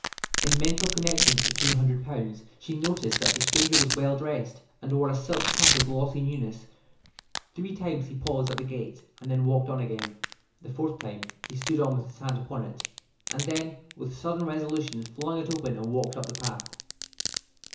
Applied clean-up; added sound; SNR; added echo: none; Domestic sounds, home sounds; 1 dB; reverberation time 0.7 s.